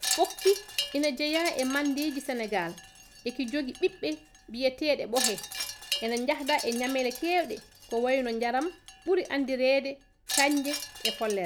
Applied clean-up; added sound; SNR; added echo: none; Wind chime; 8 dB; none.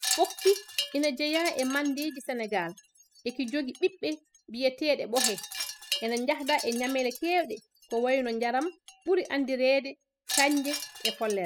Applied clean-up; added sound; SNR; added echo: classical method spectral subtraction.